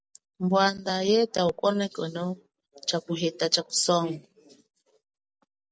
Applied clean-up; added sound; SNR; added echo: none; none; none; none.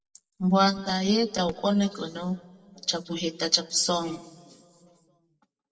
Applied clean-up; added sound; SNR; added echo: none; none; none; reverberation time 1.1 s.